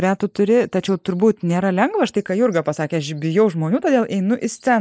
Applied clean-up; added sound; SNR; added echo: neural mask model Resemble Enhance denoiser.